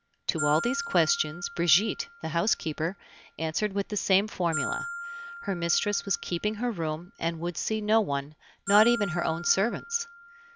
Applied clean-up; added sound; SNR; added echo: none; Glockenspiel; 11 dB; none.